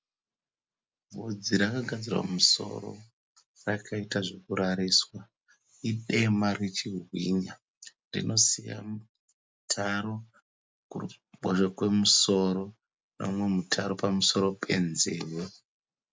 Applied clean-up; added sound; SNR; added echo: none; none; none; none.